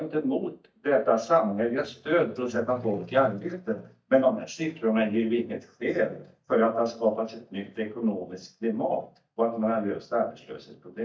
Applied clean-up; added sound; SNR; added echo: neural mask model DeepFilterNet 3.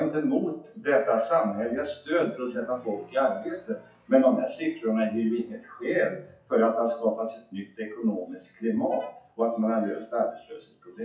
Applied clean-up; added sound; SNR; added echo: classical method WPE with log-MMSE.